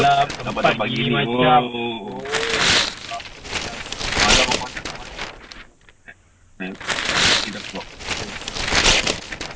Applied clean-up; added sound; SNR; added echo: none; Tearing; -1 dB; none.